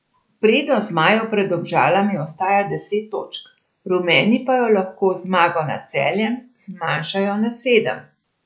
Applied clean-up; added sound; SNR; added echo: none; none; none; none.